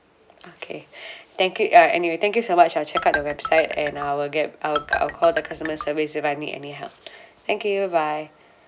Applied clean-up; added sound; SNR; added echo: none; Marimba, xylophone; 7 dB; none.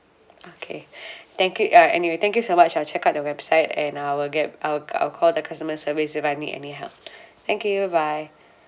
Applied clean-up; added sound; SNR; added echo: none; none; none; none.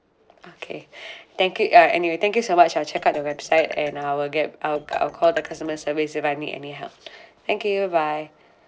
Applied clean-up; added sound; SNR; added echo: neural separator model SepFormer DNS4.